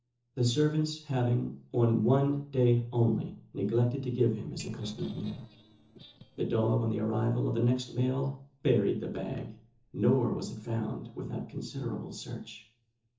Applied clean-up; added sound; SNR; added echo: neural separator model SepFormer DNS4.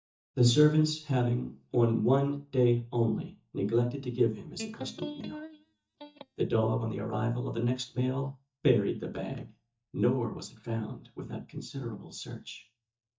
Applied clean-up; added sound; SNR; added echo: neural mask model DeepFilterNet 3.